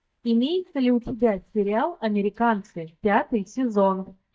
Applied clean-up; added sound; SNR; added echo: neural mask model DeepFilterNet 3.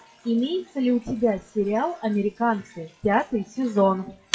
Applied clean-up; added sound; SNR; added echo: classical method WPE with log-MMSE.